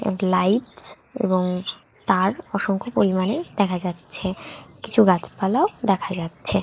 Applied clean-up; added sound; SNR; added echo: neural mask model Resemble Enhance denoiser.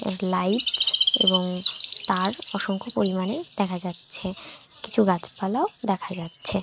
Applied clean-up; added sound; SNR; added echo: neural mask model RNNoise.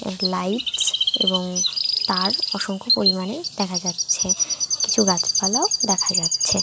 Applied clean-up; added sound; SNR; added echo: none; Chirp, tweet; -3 dB; none.